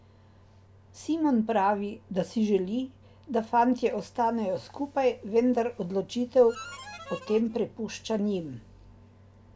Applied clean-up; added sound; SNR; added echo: none; Harmonica; 14 dB; none.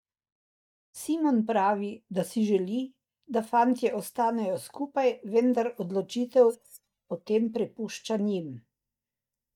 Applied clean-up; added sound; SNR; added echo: neural mask model DeepFilterNet 3.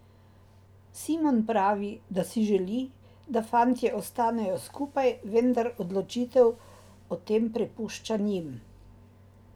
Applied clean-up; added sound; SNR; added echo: none; none; none; none.